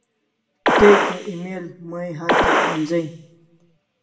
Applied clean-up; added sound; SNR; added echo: none; Gunshot, gunfire; -2 dB; reverberation time 0.6 s.